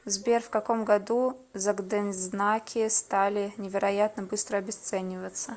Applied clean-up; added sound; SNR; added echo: none; none; none; none.